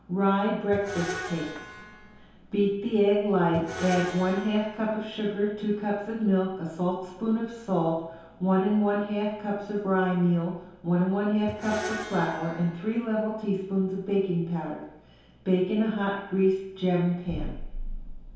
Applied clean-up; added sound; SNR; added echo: none; Screech; 13 dB; reverberation time 0.8 s.